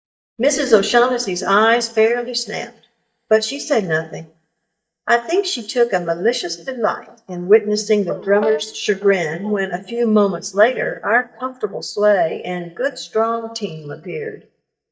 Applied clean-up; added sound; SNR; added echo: neural mask model DeepFilterNet 3.